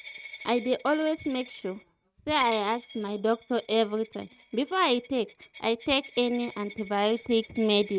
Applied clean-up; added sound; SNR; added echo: neural mask model RNNoise.